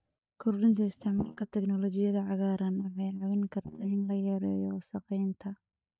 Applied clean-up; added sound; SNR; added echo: neural mask model DeepFilterNet 3.